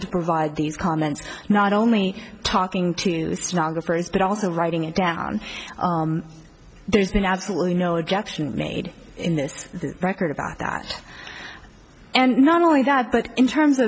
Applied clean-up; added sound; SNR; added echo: none; none; none; none.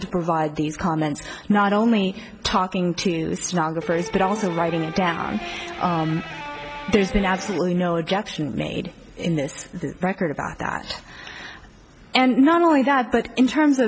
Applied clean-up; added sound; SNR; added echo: none; Electric guitar; 11 dB; none.